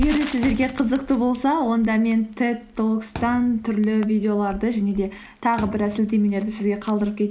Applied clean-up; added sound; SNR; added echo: none; Crackle + Thump, thud; 15 dB; none.